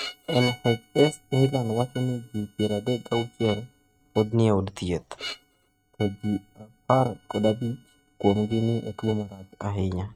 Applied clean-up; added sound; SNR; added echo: neural mask model RNNoise.